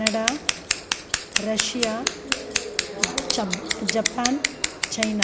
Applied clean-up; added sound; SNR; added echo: none; Scissors; -1 dB; none.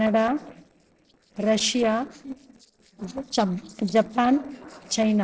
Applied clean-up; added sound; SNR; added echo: neural separator model SepFormer DNS4.